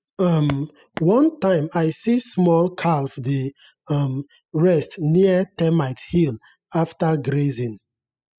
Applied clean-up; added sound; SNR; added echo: classical method spectral subtraction.